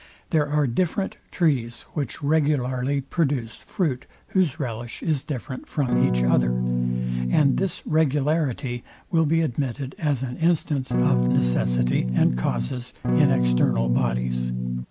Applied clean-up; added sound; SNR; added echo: none; Electric guitar / Strum; -2 dB; none.